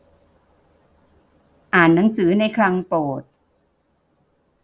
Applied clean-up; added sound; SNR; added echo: none; none; none; none.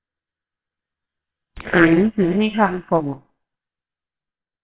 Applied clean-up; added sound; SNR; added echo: neural separator model SepFormer WHAMR!.